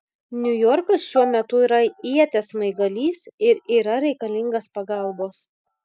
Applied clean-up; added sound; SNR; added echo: neural mask model DeepFilterNet 3.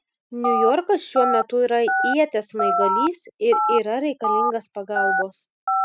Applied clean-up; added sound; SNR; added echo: neural mask model RNNoise.